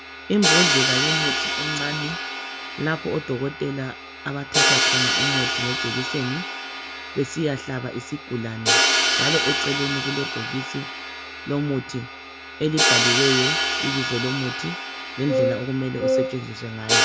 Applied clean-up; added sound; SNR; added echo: none; Crash cymbal + Wind instrument, woodwind instrument; -3 dB; none.